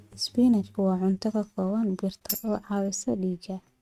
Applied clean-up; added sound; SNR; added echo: neural mask model RNNoise.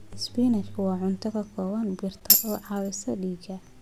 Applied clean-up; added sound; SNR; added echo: none; Tambourine; -3 dB; none.